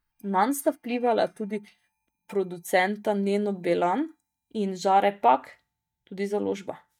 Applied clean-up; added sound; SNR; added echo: neural mask model DeepFilterNet 3.